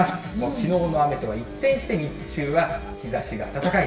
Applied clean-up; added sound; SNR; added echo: none; Cough; 18 dB; reverberation time 0.9 s.